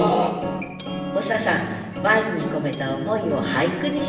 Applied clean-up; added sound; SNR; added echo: none; Bell; 12 dB; reverberation time 1.1 s.